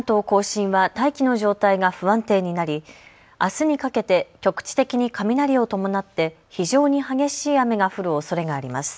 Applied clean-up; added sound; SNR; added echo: none; none; none; none.